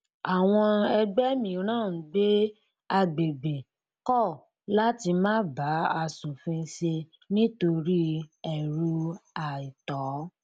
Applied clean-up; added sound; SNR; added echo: none; none; none; none.